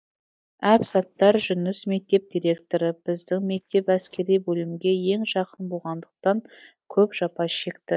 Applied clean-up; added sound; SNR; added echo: neural mask model Resemble Enhance denoiser.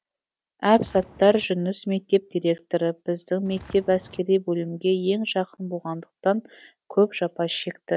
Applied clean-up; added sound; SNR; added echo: none; Walk, footsteps; 20 dB; none.